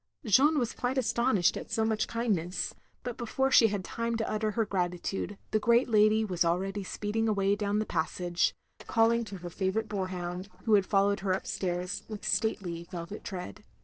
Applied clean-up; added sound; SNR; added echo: neural separator model SepFormer DNS4.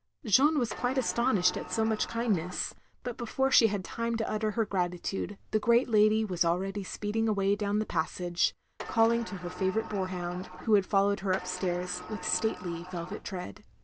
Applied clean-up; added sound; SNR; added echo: none; Sliding door; 14 dB; none.